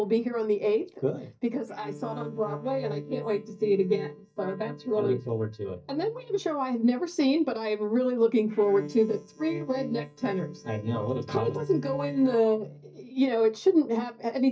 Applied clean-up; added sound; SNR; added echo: neural mask model DeepFilterNet 3.